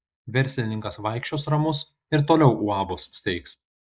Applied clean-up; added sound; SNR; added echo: neural mask model Resemble Enhance denoiser.